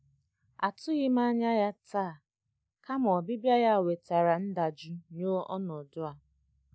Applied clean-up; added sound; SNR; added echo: none; none; none; none.